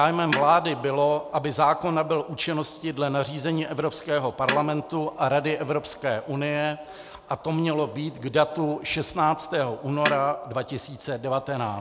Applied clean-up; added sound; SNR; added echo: none; Snare drum; 11 dB; none.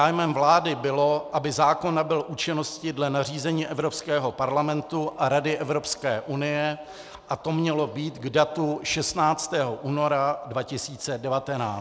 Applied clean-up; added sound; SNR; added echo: none; none; none; none.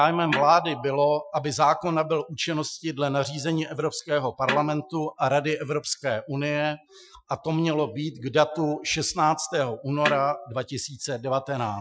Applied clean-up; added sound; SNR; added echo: classical method Wiener filter.